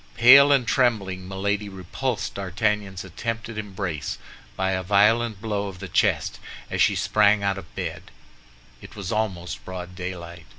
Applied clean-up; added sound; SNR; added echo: none; none; none; none.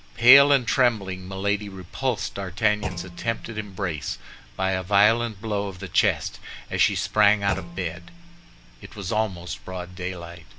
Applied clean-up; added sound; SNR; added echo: none; Thump, thud; 14 dB; none.